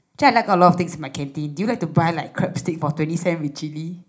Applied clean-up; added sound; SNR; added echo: none; none; none; reverberation time 0.4 s.